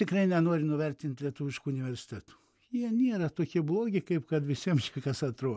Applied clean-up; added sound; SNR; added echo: none; none; none; none.